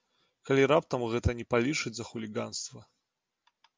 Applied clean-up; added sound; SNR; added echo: none; none; none; none.